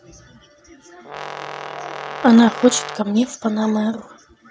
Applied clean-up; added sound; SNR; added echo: none; Brass instrument; 11 dB; none.